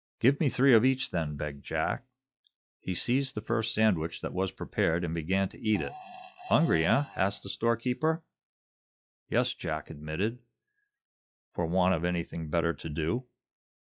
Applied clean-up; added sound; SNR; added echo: classical method log-MMSE.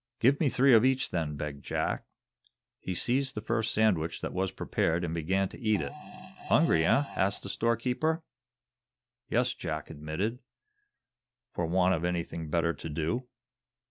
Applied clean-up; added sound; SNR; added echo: none; Fart; 14 dB; none.